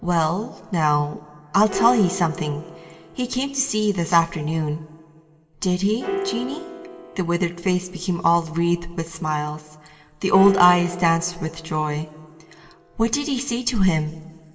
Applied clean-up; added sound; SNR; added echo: none; Piano; 13 dB; reverberation time 1.5 s.